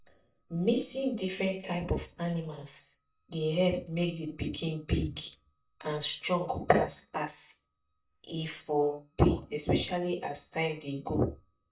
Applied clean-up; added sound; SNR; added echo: neural mask model DeepFilterNet 3.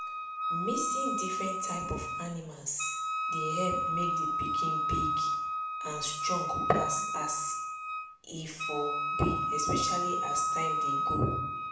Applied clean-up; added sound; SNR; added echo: none; Wind instrument, woodwind instrument; -3 dB; reverberation time 0.7 s.